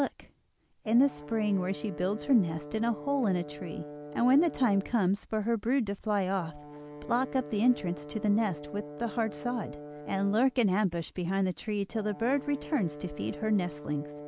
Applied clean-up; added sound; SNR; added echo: none; Brass instrument; 14 dB; none.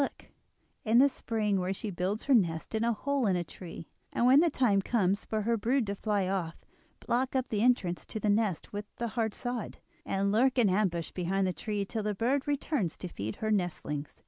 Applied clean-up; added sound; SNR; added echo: none; none; none; none.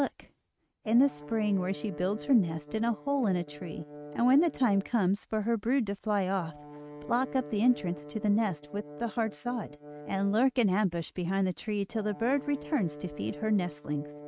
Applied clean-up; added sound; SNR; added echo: neural mask model RNNoise.